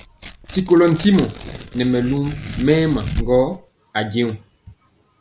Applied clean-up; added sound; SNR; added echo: none; Tearing; 12 dB; none.